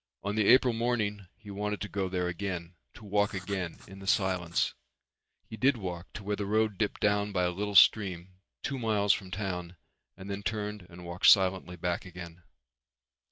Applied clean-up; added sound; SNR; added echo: none; Writing; 19 dB; none.